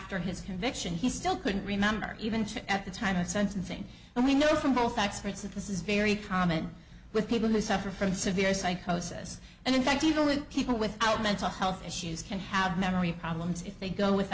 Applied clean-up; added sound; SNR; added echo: none; none; none; none.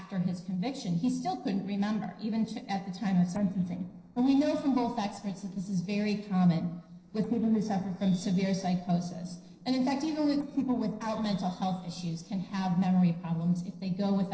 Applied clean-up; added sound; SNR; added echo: neural separator model SepFormer DNS4.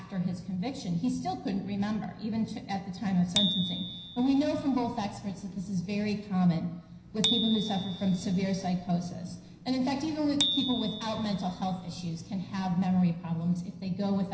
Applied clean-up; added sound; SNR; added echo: none; Bicycle bell; 7 dB; reverberation time 0.9 s.